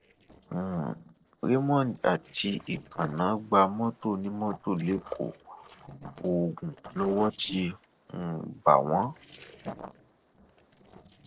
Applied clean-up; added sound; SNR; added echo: neural separator model SepFormer DNS4.